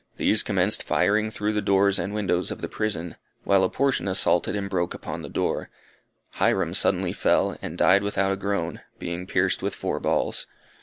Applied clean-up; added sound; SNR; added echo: none; none; none; none.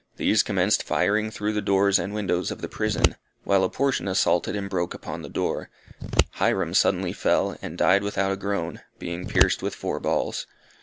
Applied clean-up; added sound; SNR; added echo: none; Scissors; 3 dB; none.